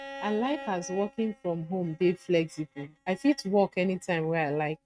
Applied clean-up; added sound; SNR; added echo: neural mask model RNNoise.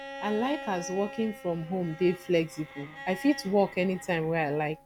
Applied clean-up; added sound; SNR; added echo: none; Bowed string instrument; 14 dB; none.